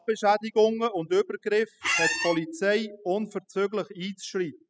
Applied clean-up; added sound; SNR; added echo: classical method spectral subtraction.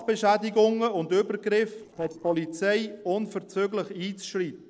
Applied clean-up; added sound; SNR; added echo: neural separator model SepFormer DNS4.